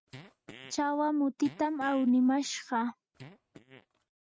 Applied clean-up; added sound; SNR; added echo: neural mask model RNNoise.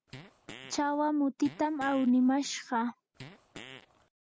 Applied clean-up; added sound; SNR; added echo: none; Fart; 19 dB; none.